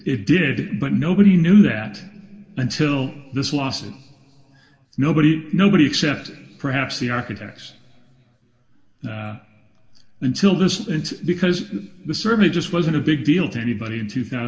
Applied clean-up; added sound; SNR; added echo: none; none; none; reverberation time 2.1 s.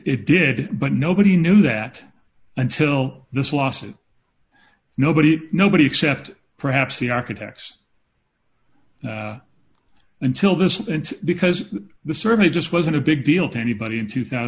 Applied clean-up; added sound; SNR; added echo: none; none; none; none.